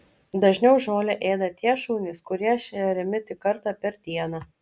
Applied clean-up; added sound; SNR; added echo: none; none; none; none.